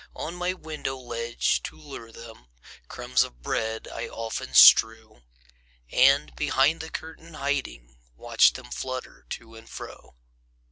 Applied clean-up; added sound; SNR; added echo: none; none; none; none.